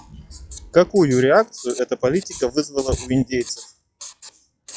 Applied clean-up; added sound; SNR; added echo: classical method log-MMSE.